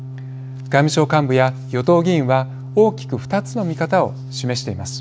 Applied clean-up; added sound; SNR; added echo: none; Organ; 12 dB; none.